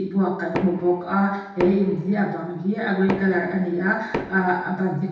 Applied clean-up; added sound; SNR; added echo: none; Knock; 11 dB; reverberation time 0.9 s.